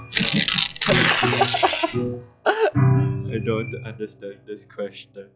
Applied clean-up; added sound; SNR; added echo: classical method log-MMSE.